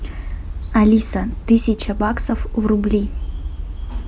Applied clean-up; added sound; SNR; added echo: none; none; none; none.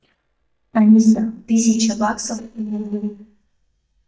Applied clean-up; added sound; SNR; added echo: neural mask model DeepFilterNet 3.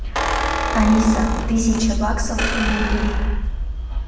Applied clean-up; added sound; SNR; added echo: none; Squeak; 5 dB; reverberation time 1.0 s.